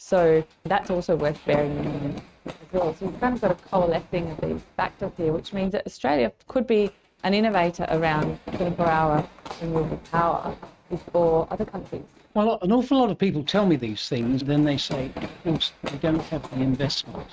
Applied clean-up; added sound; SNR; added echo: neural mask model RNNoise.